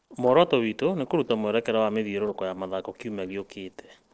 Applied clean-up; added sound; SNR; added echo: neural separator model SepFormer DNS4.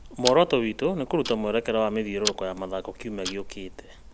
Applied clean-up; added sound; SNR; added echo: none; Tick-tock; 11 dB; none.